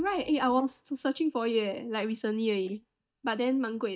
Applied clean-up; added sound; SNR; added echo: neural mask model DeepFilterNet 3.